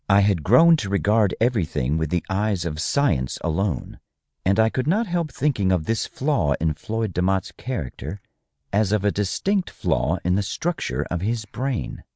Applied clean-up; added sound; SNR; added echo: none; none; none; none.